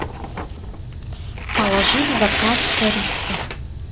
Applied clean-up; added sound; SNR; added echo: none; Tearing; -2 dB; none.